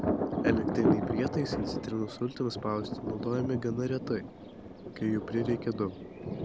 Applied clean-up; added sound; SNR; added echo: none; Thunder; 1 dB; none.